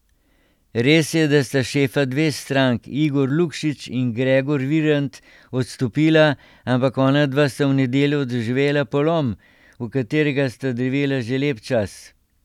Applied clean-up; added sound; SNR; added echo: none; none; none; none.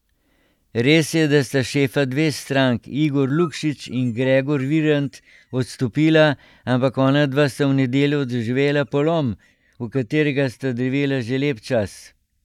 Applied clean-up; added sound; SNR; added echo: neural mask model DeepFilterNet 3.